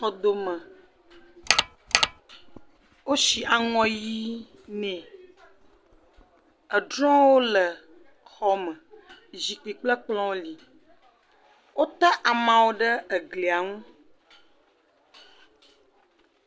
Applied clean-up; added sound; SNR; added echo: none; Mechanisms; -3 dB; none.